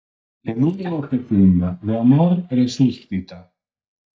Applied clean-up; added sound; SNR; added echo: neural mask model DeepFilterNet 3.